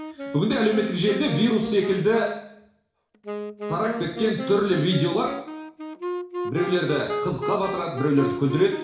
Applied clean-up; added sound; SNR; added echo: none; Wind instrument, woodwind instrument; 8 dB; reverberation time 0.7 s.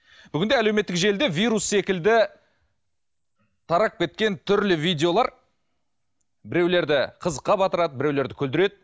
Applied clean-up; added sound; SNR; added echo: none; none; none; none.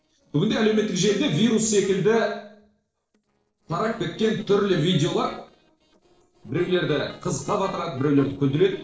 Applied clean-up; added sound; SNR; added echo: neural separator model SepFormer DNS4.